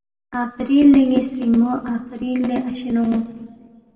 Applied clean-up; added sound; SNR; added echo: none; none; none; reverberation time 1.4 s.